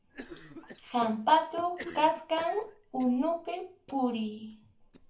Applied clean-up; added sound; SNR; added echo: none; Cough; 18 dB; reverberation time 0.3 s.